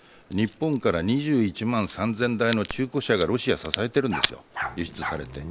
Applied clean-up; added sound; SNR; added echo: none; Bark + Crack; 10 dB; none.